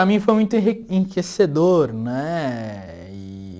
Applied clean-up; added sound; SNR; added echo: none; none; none; none.